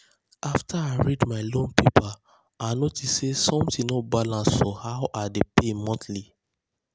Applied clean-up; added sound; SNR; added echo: none; none; none; none.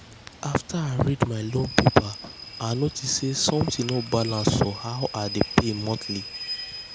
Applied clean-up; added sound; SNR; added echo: none; Rain / Train; 13 dB; none.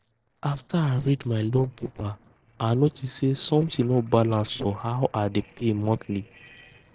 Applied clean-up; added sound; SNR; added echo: neural separator model SepFormer DNS4.